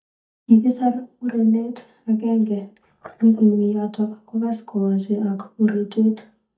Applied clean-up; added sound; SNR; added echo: neural mask model DeepFilterNet 3.